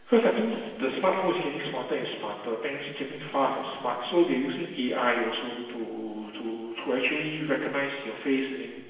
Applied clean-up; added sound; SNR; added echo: none; none; none; reverberation time 1.3 s.